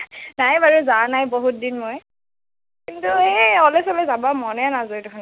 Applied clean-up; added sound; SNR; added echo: none; none; none; none.